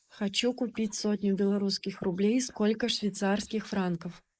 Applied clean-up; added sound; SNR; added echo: neural mask model Resemble Enhance denoiser.